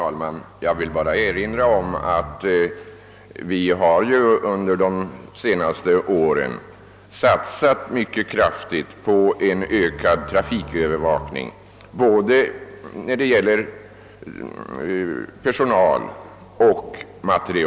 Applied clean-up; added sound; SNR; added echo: none; Bowed string instrument; 16 dB; none.